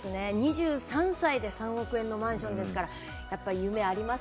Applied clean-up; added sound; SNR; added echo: none; none; none; none.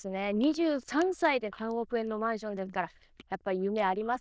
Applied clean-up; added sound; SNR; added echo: neural diffusion model UNIVERSE++.